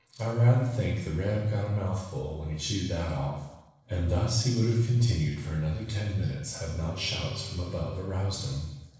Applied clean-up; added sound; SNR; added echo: neural separator model SepFormer DNS4.